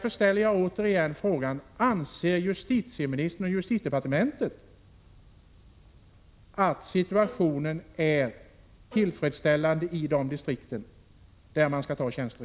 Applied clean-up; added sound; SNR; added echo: none; Bowed string instrument; 19 dB; none.